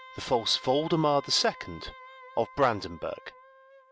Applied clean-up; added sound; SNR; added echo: none; Wind instrument, woodwind instrument; 19 dB; none.